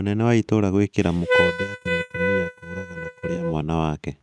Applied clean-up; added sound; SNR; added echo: neural mask model RNNoise.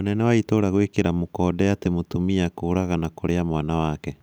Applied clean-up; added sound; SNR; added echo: none; none; none; none.